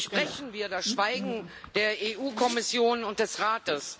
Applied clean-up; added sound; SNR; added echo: none; Bicycle; 12 dB; none.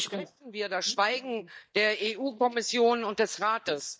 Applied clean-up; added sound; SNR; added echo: neural mask model DeepFilterNet 3.